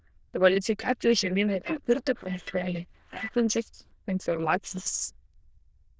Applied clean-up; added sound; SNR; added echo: neural diffusion model UNIVERSE++.